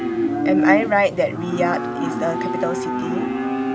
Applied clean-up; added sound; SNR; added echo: none; Livestock, farm animals, working animals; -1 dB; none.